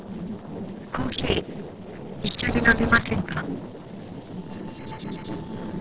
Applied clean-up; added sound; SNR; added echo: neural separator model SepFormer DNS4.